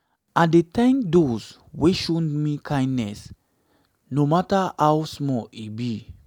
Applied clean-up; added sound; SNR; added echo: none; none; none; none.